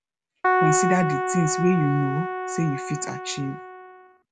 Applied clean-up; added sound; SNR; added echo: none; Keyboard (musical); 0 dB; none.